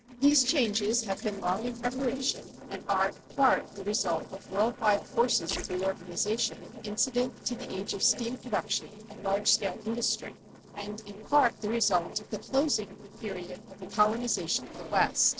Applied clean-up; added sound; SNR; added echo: neural separator model SepFormer DNS4.